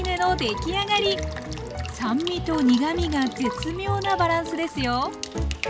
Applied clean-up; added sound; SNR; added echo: none; Water tap, faucet / Water / Liquid; 12 dB; none.